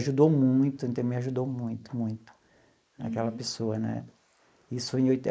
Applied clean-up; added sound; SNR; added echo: neural mask model Resemble Enhance denoiser.